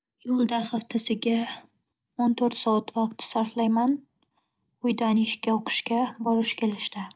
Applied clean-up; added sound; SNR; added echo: none; none; none; none.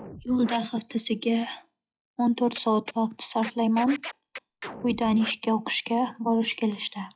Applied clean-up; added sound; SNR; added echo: classical method log-MMSE.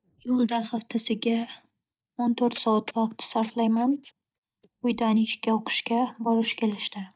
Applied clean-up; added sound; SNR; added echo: neural mask model DeepFilterNet 3.